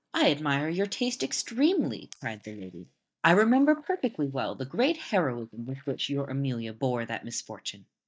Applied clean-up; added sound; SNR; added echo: neural mask model DeepFilterNet 3.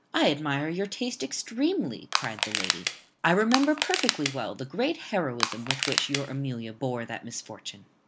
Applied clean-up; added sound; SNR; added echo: none; Crushing; 2 dB; none.